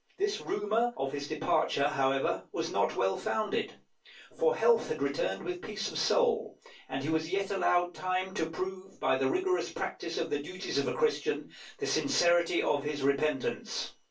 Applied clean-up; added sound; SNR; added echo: none; none; none; reverberation time 0.1 s.